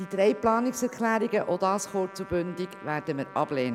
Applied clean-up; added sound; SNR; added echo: none; Trumpet; 19 dB; none.